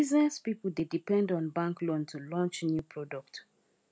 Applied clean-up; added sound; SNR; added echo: none; none; none; none.